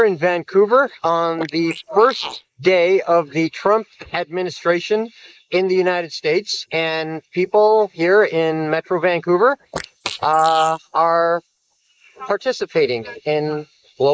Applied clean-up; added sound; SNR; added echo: neural mask model Resemble Enhance denoiser.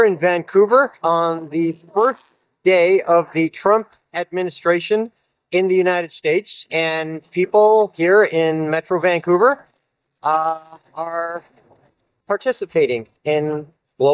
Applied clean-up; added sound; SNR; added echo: neural mask model DeepFilterNet 3.